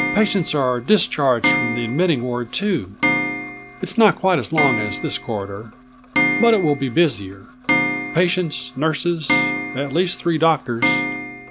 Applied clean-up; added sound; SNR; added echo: none; Clock; 4 dB; none.